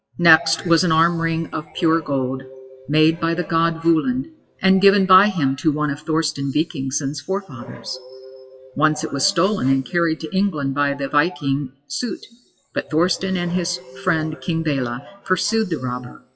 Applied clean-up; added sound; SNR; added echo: classical method WPE with log-MMSE.